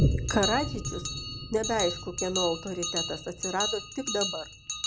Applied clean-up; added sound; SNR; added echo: none; Bell + Boom; 0 dB; none.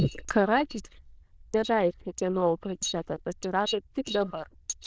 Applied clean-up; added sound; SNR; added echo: neural diffusion model UNIVERSE++.